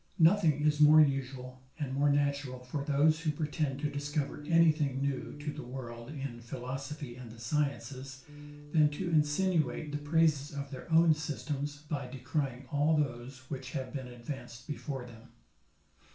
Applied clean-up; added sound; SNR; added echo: none; Organ; 13 dB; reverberation time 0.3 s.